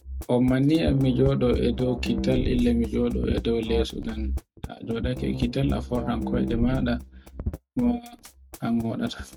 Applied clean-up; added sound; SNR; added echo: neural mask model RNNoise.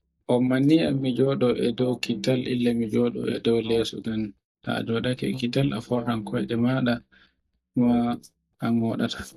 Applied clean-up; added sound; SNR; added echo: neural mask model DeepFilterNet 3.